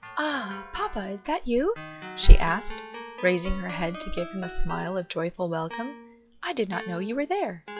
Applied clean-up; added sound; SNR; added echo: classical method log-MMSE.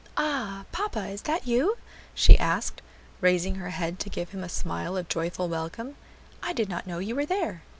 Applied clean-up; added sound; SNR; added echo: none; none; none; none.